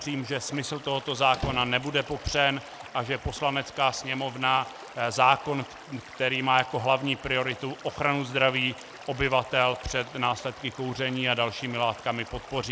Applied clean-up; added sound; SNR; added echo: none; Squeak + Stream / Liquid; 16 dB; none.